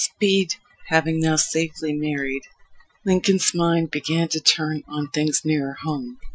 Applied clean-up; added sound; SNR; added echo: classical method Wiener filter.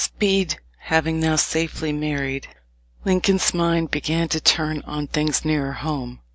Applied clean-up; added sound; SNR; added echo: none; none; none; none.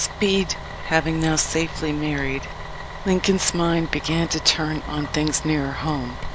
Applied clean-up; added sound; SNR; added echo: none; Wind + Bus; 9 dB; none.